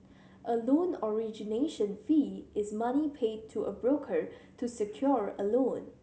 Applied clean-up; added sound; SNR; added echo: none; none; none; none.